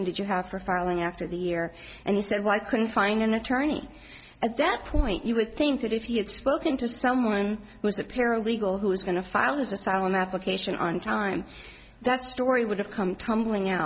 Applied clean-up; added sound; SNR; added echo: none; none; none; none.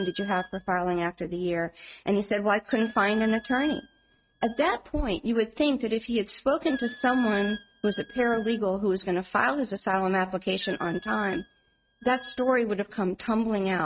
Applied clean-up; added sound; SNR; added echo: neural mask model RNNoise.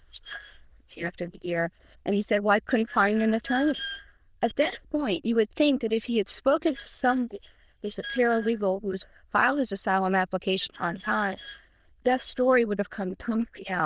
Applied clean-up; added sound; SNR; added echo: neural diffusion model UNIVERSE++.